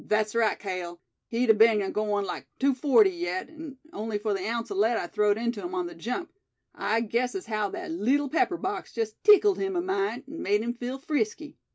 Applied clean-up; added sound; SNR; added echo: none; none; none; none.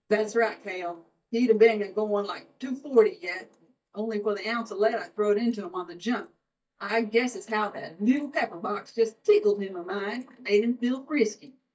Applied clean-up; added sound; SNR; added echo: neural mask model DeepFilterNet 3.